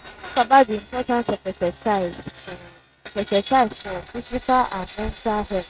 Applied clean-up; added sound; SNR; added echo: neural mask model RNNoise.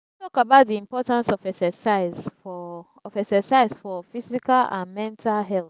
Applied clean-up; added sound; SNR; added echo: none; none; none; none.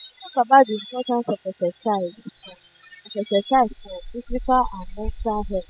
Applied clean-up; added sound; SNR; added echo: classical method spectral subtraction.